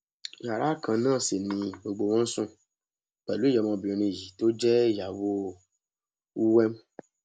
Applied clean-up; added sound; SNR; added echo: none; none; none; none.